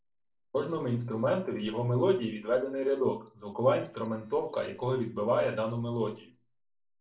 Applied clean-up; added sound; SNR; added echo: neural separator model SepFormer DNS4.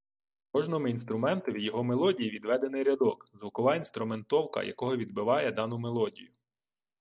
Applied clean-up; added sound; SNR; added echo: none; none; none; none.